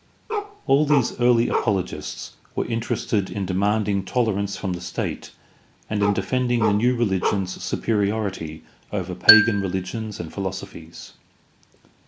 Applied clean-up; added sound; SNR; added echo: none; Bark + Marimba, xylophone; 2 dB; none.